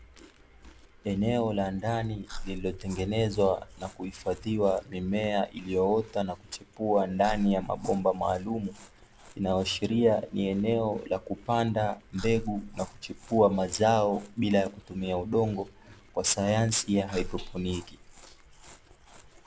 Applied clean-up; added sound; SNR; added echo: none; Chewing, mastication; 17 dB; none.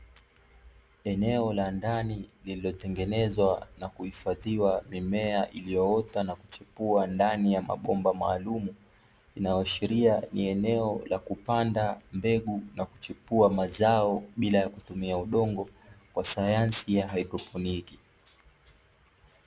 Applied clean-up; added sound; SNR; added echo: none; none; none; none.